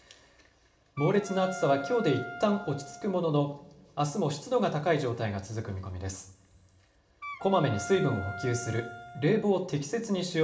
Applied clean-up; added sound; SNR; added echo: none; Wind instrument, woodwind instrument; 13 dB; reverberation time 0.8 s.